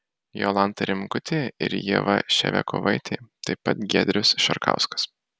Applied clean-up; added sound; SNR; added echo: none; none; none; none.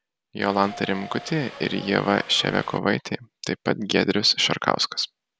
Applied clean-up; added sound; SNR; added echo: none; Subway, metro, underground / Doorbell; 16 dB; none.